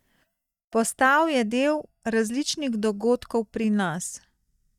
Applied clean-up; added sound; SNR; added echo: neural mask model DeepFilterNet 3.